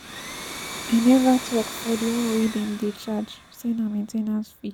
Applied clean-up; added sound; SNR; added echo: none; Domestic sounds, home sounds; 12 dB; none.